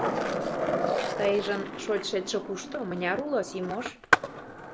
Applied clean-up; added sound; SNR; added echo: none; Skateboard; -1 dB; none.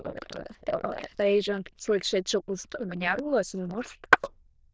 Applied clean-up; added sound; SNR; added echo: neural diffusion model UNIVERSE++.